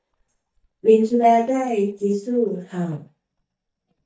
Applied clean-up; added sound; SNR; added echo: neural mask model DeepFilterNet 3.